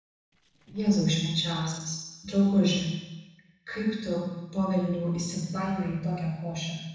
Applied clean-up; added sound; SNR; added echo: neural separator model SepFormer DNS4.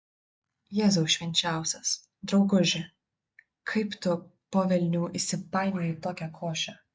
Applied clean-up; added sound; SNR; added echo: none; none; none; none.